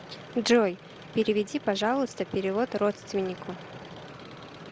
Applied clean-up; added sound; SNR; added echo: none; none; none; none.